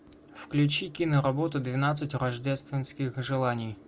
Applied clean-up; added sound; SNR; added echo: none; none; none; none.